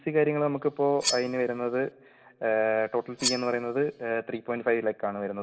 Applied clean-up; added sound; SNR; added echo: none; Cutlery, silverware; 8 dB; reverberation time 0.4 s.